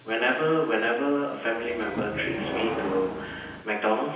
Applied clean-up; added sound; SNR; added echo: none; Subway, metro, underground / Sliding door; 6 dB; reverberation time 0.9 s.